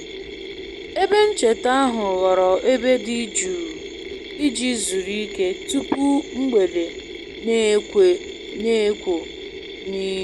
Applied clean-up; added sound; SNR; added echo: none; Mechanisms; 13 dB; none.